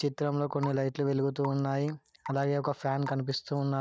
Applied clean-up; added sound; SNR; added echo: neural mask model RNNoise.